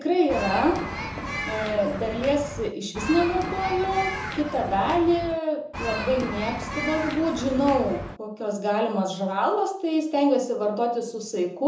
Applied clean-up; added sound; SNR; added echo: none; Human group actions; 7 dB; reverberation time 0.6 s.